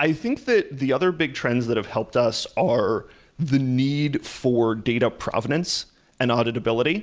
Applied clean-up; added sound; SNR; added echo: none; none; none; none.